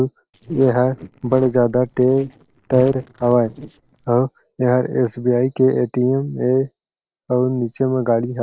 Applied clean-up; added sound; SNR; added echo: neural separator model SepFormer DNS4.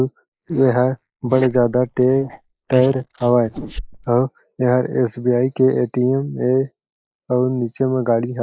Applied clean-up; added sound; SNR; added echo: neural mask model Resemble Enhance denoiser.